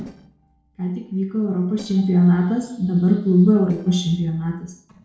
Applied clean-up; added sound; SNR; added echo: neural separator model SepFormer DNS4.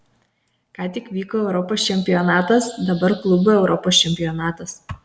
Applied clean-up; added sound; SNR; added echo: none; none; none; none.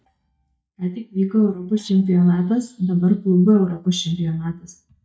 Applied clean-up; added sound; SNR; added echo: neural mask model DeepFilterNet 3.